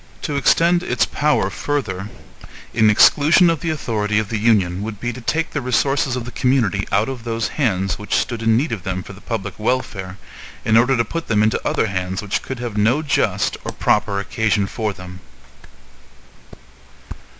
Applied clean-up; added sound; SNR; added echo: none; Hands; 16 dB; none.